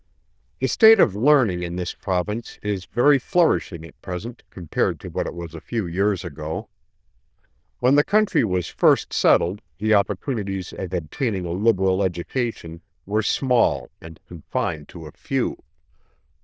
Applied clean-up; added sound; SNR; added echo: neural diffusion model UNIVERSE++.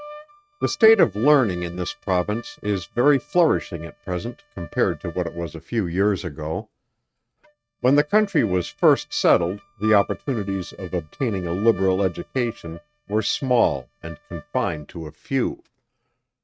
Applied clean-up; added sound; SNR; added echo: neural mask model RNNoise.